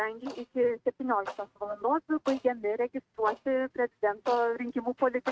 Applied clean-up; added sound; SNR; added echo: neural mask model RNNoise.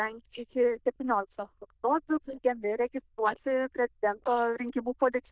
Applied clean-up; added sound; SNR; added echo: neural diffusion model UNIVERSE++.